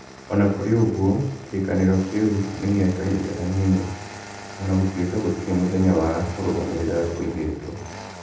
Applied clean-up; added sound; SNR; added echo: none; Engine starting; 16 dB; reverberation time 0.8 s.